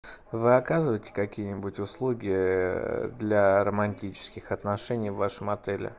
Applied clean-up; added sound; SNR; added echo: none; none; none; none.